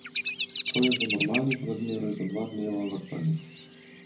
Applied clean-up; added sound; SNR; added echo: none; Bird vocalization, bird call, bird song; 5 dB; reverberation time 0.4 s.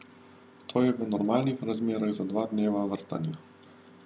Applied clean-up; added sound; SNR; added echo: none; none; none; none.